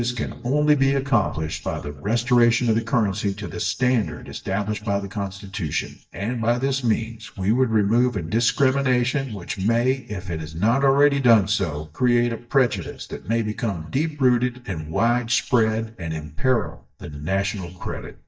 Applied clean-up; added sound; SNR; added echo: neural mask model DeepFilterNet 3.